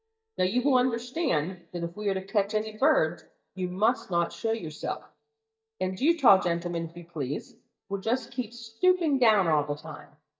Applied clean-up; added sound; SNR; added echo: neural mask model DeepFilterNet 3.